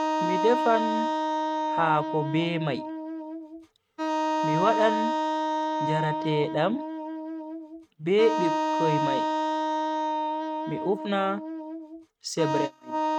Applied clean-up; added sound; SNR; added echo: neural mask model RNNoise.